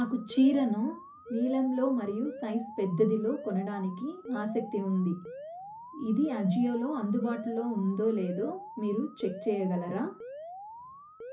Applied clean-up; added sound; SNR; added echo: none; Alarm; 14 dB; reverberation time 0.5 s.